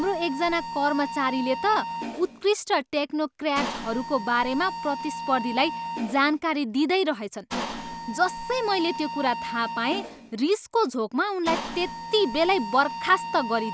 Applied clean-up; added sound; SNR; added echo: none; Mechanisms; 9 dB; none.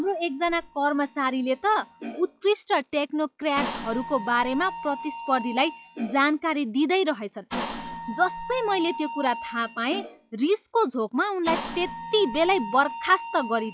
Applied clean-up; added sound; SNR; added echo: classical method log-MMSE.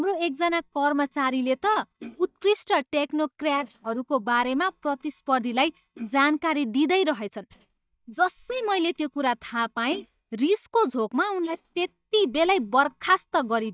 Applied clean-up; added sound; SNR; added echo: neural mask model DeepFilterNet 3.